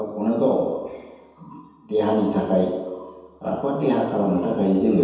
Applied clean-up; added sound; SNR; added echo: none; none; none; reverberation time 1.2 s.